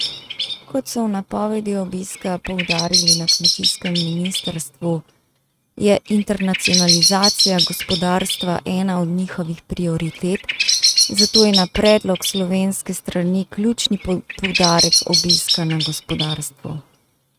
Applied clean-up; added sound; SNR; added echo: neural mask model RNNoise.